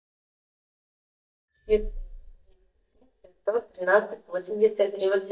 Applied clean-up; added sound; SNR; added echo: neural mask model DeepFilterNet 3.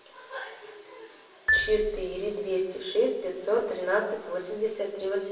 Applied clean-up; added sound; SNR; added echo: none; Marimba, xylophone; 3 dB; reverberation time 0.8 s.